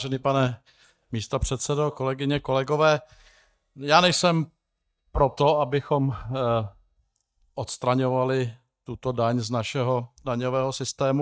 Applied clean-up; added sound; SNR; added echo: neural mask model DeepFilterNet 3.